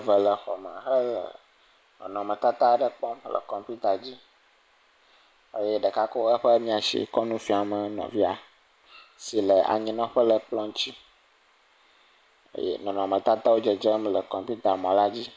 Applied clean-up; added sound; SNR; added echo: none; none; none; none.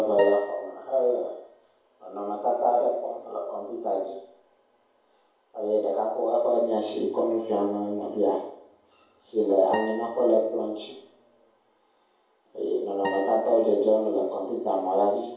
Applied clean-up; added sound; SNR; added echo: none; Acoustic guitar; 14 dB; reverberation time 0.7 s.